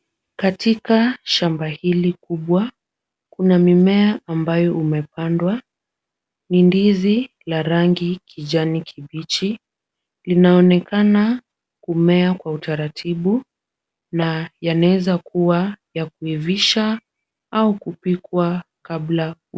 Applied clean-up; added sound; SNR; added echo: none; none; none; none.